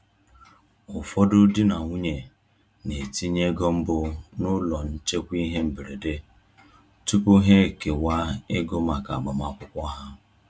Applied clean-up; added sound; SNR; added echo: none; none; none; none.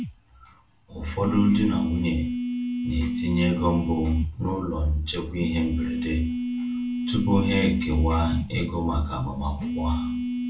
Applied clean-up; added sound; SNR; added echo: none; Telephone; 3 dB; reverberation time 0.3 s.